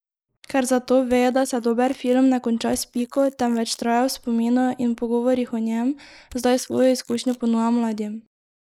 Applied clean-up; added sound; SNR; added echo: neural mask model Resemble Enhance denoiser.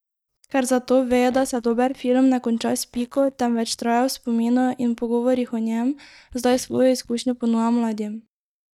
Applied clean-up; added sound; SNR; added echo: neural mask model DeepFilterNet 3.